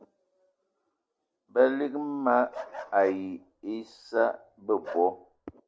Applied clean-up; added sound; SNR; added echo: none; Bark; 15 dB; none.